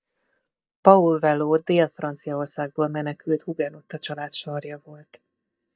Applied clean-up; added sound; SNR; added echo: neural mask model DeepFilterNet 3.